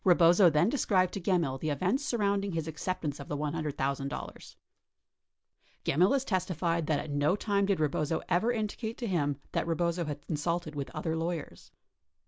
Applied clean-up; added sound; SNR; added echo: none; none; none; none.